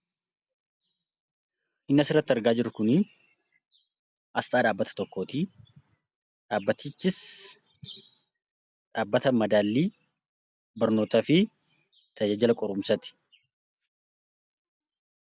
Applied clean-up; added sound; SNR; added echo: none; none; none; none.